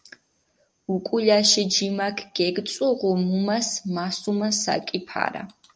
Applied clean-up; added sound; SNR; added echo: none; none; none; none.